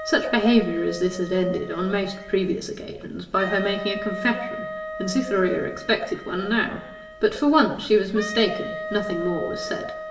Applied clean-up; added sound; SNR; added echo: none; Wind instrument, woodwind instrument; 11 dB; reverberation time 1.0 s.